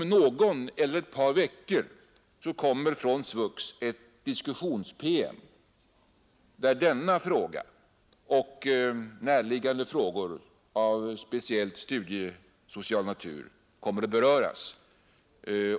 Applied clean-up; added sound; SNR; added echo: none; none; none; none.